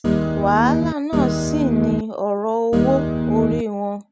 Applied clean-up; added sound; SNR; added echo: none; Guitar; -3 dB; none.